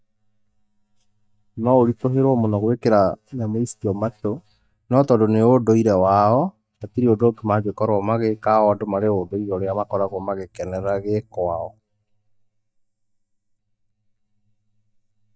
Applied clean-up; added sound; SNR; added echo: neural mask model DeepFilterNet 3.